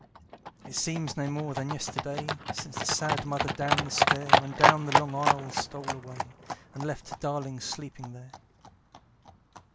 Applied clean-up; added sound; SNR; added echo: none; Livestock, farm animals, working animals; -4 dB; none.